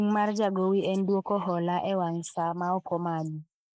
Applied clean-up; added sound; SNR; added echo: neural mask model Resemble Enhance denoiser.